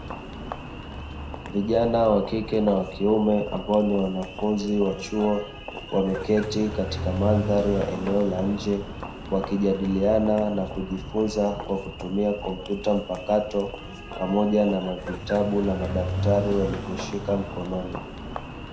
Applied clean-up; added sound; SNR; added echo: none; Engine; 9 dB; reverberation time 0.5 s.